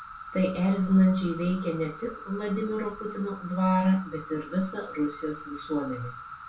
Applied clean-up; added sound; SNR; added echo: none; Insect; 15 dB; reverberation time 0.3 s.